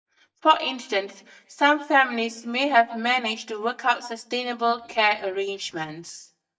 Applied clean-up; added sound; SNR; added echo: neural mask model DeepFilterNet 3.